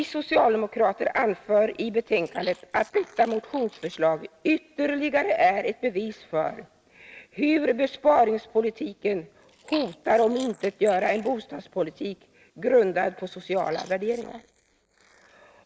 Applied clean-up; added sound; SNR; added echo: neural mask model Resemble Enhance denoiser.